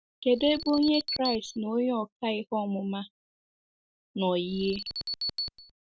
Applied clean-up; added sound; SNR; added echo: none; Alarm; 7 dB; none.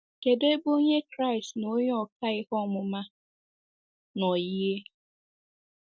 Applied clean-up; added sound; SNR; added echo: none; none; none; none.